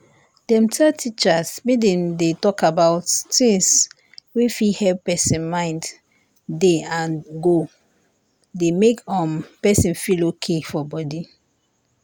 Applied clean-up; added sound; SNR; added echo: none; none; none; none.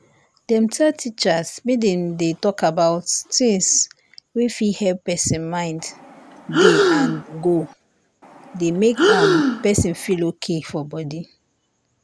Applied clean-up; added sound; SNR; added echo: none; Breathing; -1 dB; none.